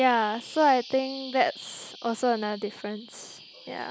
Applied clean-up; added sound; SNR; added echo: none; Bird vocalization, bird call, bird song; 17 dB; none.